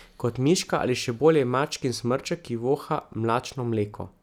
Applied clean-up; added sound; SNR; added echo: none; none; none; none.